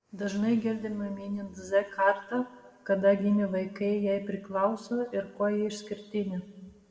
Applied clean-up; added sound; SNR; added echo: none; none; none; reverberation time 1.3 s.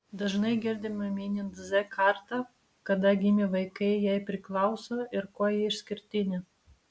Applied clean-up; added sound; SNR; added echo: none; none; none; none.